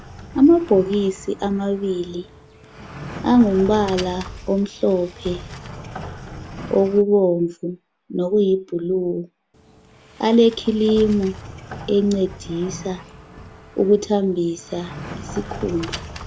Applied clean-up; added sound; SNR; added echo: none; Sliding door; 15 dB; none.